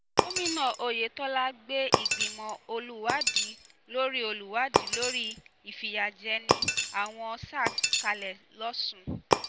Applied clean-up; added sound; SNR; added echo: none; Shatter; -1 dB; none.